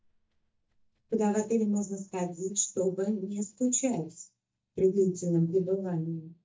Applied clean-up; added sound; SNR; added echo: neural mask model DeepFilterNet 3.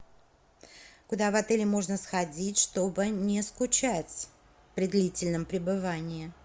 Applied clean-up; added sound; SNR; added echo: none; none; none; none.